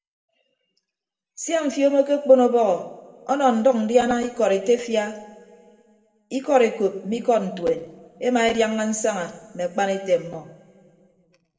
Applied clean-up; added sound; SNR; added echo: none; none; none; reverberation time 1.4 s.